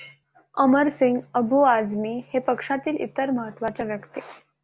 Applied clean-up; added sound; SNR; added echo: none; none; none; none.